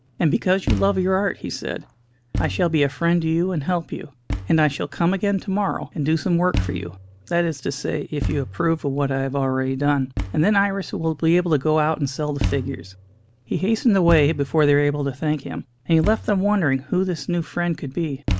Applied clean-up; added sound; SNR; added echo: none; Thump, thud; 10 dB; none.